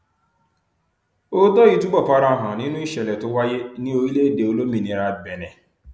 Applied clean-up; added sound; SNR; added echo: none; none; none; none.